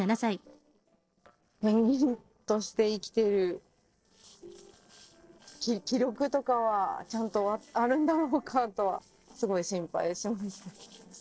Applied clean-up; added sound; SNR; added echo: neural separator model SepFormer DNS4.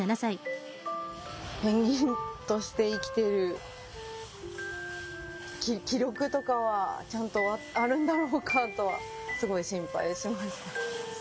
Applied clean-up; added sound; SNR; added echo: none; Wind instrument, woodwind instrument; 14 dB; none.